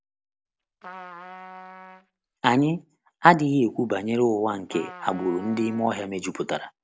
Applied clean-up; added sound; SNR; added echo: none; Trumpet; 18 dB; none.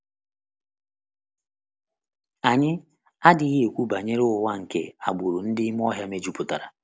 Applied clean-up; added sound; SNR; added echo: none; none; none; none.